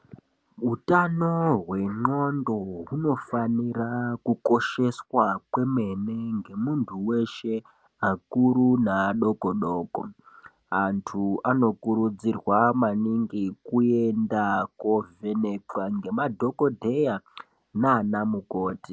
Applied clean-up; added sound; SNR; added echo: none; none; none; none.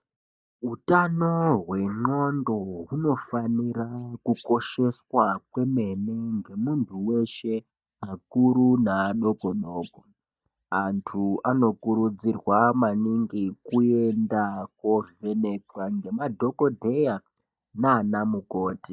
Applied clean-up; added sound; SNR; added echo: neural mask model DeepFilterNet 3.